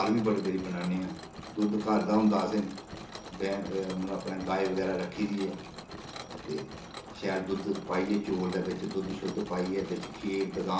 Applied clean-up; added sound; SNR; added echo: none; Mechanisms; 13 dB; reverberation time 0.7 s.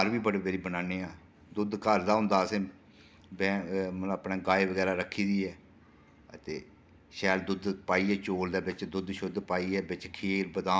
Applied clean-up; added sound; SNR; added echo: none; none; none; none.